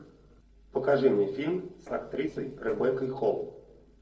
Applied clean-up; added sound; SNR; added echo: neural separator model SepFormer DNS4.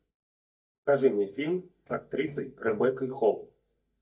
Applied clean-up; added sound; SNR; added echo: neural mask model DeepFilterNet 3.